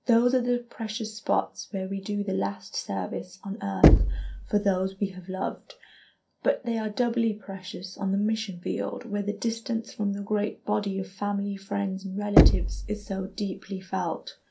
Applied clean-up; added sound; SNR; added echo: none; Knock; -4 dB; reverberation time 0.3 s.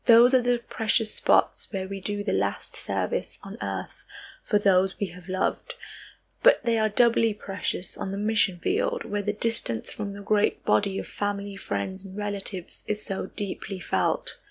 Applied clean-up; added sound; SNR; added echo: none; none; none; none.